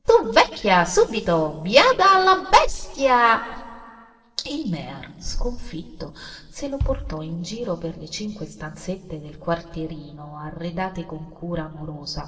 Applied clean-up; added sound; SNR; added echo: neural separator model SepFormer DNS4.